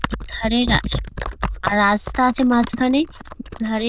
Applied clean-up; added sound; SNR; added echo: neural diffusion model UNIVERSE++.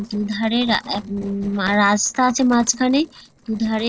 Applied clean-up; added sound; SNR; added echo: neural separator model SepFormer DNS4.